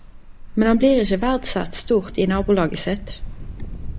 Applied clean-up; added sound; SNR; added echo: none; Ocean; 9 dB; none.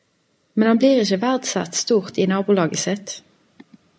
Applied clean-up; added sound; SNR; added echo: none; none; none; none.